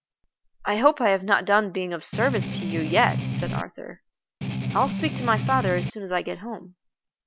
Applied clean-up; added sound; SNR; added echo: none; Strum; 2 dB; none.